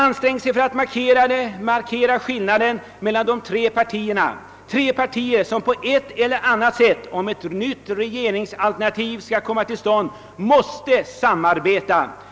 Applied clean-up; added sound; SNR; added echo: none; none; none; none.